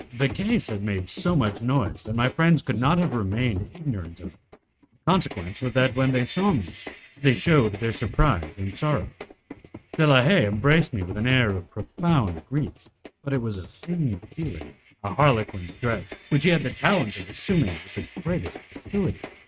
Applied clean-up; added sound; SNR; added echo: neural mask model RNNoise.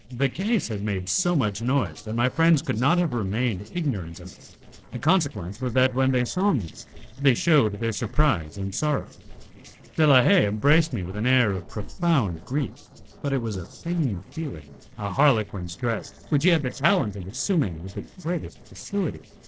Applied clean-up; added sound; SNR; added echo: neural separator model SepFormer DNS4.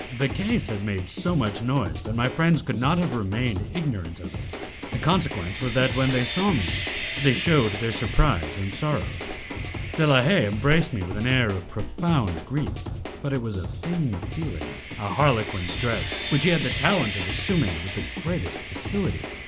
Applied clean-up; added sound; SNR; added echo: none; Drum / Drum kit + Sawing; 7 dB; none.